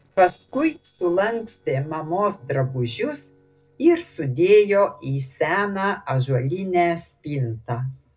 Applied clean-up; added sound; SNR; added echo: neural separator model SepFormer DNS4.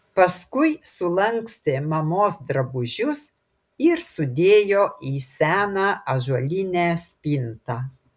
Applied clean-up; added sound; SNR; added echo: none; none; none; none.